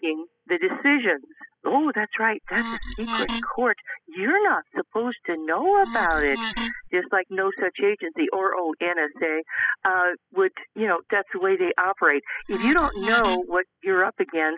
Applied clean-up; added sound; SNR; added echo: classical method spectral subtraction.